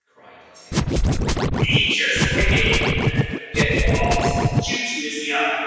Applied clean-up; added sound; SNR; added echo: none; Scratching (performance technique); -4 dB; reverberation time 2.1 s.